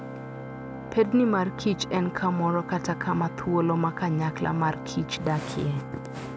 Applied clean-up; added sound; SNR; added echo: none; Organ; 10 dB; none.